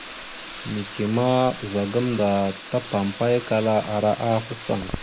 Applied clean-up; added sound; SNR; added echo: none; Bathtub (filling or washing); 10 dB; none.